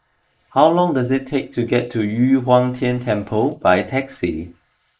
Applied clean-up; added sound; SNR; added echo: neural mask model Resemble Enhance denoiser.